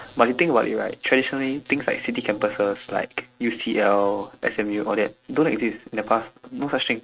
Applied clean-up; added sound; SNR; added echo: neural mask model RNNoise.